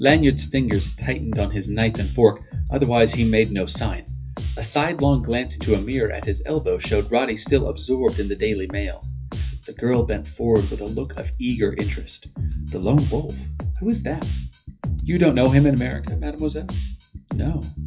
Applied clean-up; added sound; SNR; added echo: classical method WPE with log-MMSE.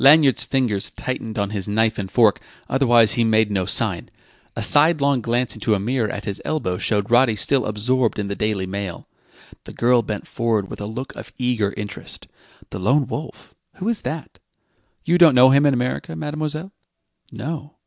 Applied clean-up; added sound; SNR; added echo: none; none; none; none.